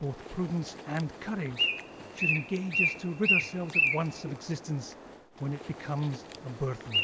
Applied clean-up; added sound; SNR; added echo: none; Bird; -1 dB; none.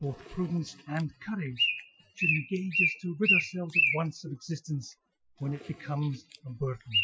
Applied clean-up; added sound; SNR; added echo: classical method Wiener filter.